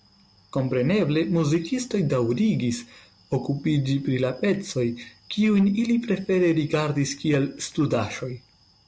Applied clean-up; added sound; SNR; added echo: none; none; none; none.